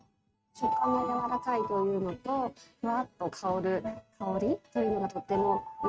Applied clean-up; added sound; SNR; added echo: neural mask model RNNoise.